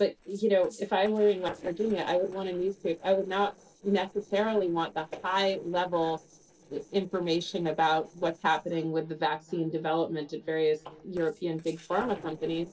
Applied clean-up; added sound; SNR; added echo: neural separator model SepFormer DNS4.